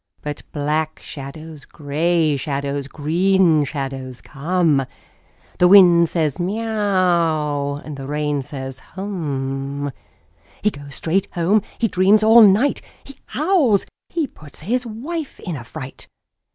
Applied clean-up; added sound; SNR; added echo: none; none; none; none.